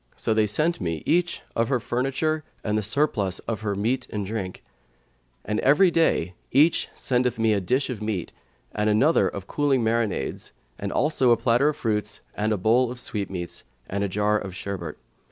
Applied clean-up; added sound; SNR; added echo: none; none; none; none.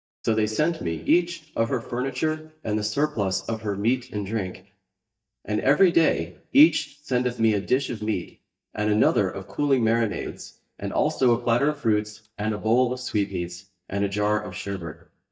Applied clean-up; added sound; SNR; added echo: neural mask model DeepFilterNet 3.